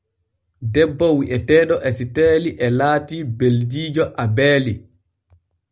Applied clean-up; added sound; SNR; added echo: none; none; none; none.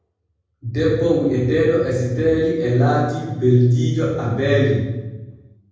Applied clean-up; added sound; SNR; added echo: none; none; none; reverberation time 1.3 s.